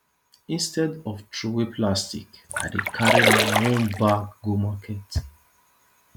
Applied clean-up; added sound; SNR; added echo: none; Splash, splatter; -3 dB; none.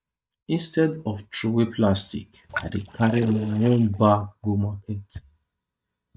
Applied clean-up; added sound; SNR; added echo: neural mask model DeepFilterNet 3.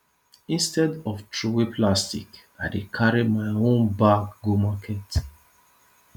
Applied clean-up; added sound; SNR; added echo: none; none; none; none.